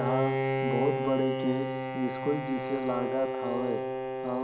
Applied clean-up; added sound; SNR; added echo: none; Bowed string instrument; 0 dB; reverberation time 2.6 s.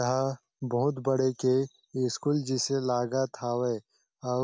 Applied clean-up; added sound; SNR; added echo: none; none; none; none.